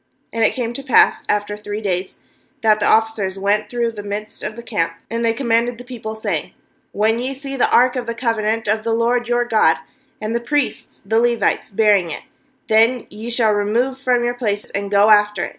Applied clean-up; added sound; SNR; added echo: none; none; none; none.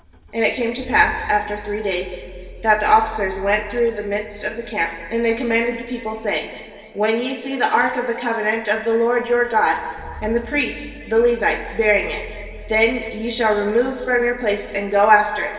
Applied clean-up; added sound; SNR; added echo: none; Rattle / Engine starting / Car; 19 dB; reverberation time 2.2 s.